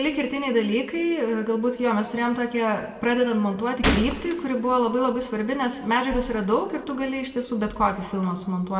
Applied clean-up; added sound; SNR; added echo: none; Gunshot, gunfire; 3 dB; reverberation time 1.2 s.